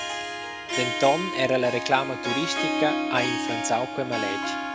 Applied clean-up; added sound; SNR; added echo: none; Harp; 2 dB; none.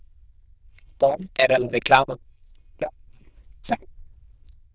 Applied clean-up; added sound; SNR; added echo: neural diffusion model UNIVERSE++.